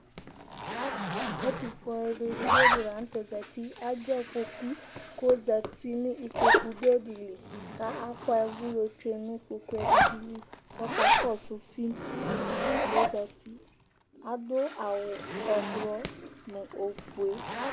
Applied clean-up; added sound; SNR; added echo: none; Zipper (clothing); -1 dB; none.